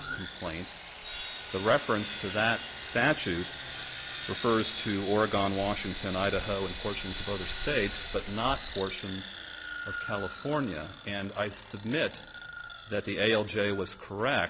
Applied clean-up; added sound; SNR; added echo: none; Sawing; 9 dB; none.